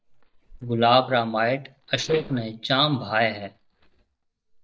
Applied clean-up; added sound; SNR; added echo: neural mask model DeepFilterNet 3.